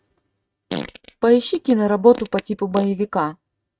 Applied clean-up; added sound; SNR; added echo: neural mask model RNNoise.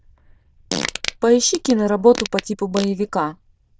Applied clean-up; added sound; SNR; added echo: neural diffusion model UNIVERSE++.